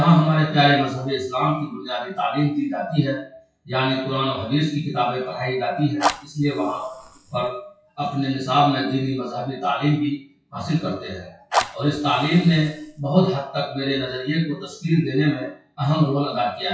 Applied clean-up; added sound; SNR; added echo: classical method WPE with log-MMSE.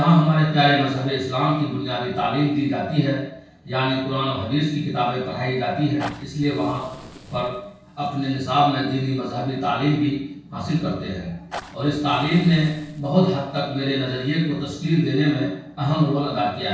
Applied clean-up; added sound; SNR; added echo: neural separator model SepFormer DNS4.